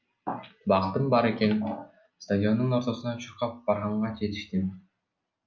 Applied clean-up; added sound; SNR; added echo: none; none; none; none.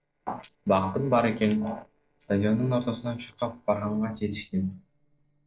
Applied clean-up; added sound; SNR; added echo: neural separator model SepFormer DNS4.